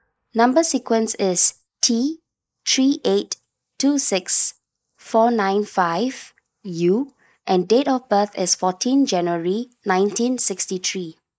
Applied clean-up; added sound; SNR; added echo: neural mask model Resemble Enhance denoiser.